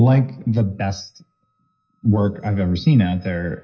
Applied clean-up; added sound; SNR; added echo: neural mask model DeepFilterNet 3.